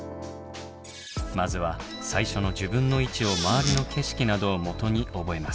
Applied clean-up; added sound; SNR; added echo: none; Squeak / Cupboard open or close; 4 dB; none.